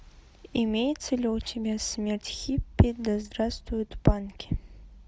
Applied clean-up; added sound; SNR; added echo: none; none; none; none.